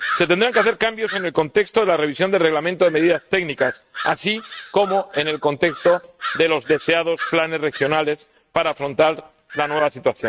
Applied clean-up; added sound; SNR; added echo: neural mask model RNNoise.